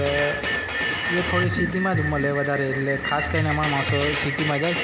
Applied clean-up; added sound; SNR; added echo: none; Rain + Drum kit; 1 dB; none.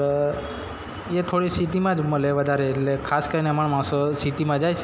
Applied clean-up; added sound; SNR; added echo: none; none; none; none.